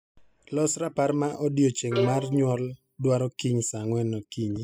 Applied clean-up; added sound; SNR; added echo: classical method spectral subtraction.